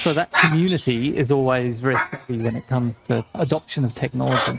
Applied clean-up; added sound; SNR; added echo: neural mask model RNNoise.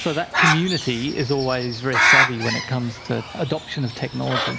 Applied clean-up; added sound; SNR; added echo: none; Bird; -1 dB; none.